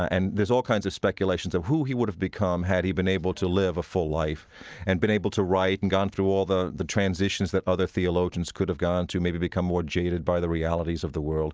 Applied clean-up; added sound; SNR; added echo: none; none; none; none.